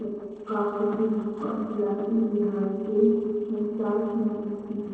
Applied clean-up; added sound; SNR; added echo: neural separator model SepFormer DNS4.